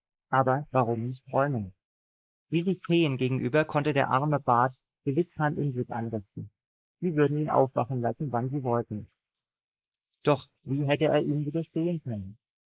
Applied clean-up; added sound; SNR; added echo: neural mask model Resemble Enhance denoiser.